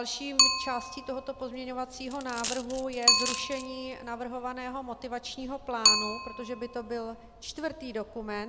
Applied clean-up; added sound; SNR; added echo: none; Bicycle + Coin (dropping); -4 dB; none.